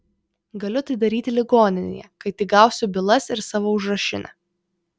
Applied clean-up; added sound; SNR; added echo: none; none; none; none.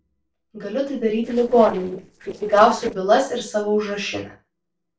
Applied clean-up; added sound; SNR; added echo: neural separator model SepFormer DNS4.